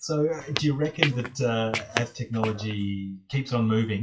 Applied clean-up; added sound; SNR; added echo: classical method WPE with log-MMSE.